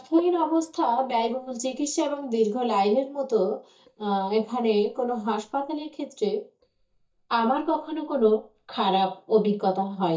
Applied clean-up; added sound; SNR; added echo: neural mask model DeepFilterNet 3.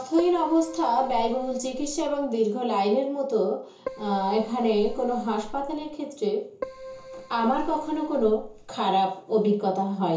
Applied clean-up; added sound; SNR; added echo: none; Keyboard (musical); 13 dB; reverberation time 0.6 s.